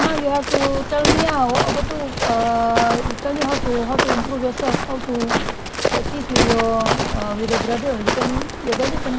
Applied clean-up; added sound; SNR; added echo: none; Walk, footsteps; 0 dB; none.